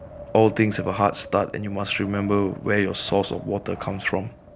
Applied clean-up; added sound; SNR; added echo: none; Wind; 18 dB; none.